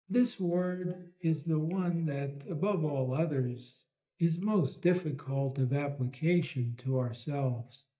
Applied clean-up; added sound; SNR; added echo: neural mask model DeepFilterNet 3.